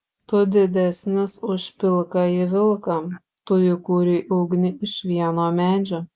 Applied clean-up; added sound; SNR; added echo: none; none; none; none.